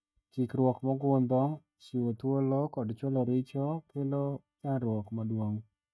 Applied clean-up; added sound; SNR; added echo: neural mask model DeepFilterNet 3.